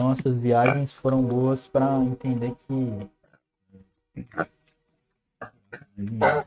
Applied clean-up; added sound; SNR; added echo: neural mask model RNNoise.